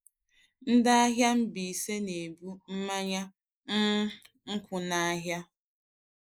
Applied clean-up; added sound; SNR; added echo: neural mask model Resemble Enhance denoiser.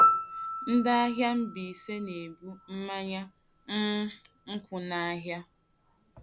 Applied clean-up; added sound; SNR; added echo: none; Piano; 1 dB; none.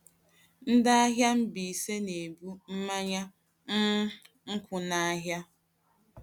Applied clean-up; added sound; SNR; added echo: none; none; none; none.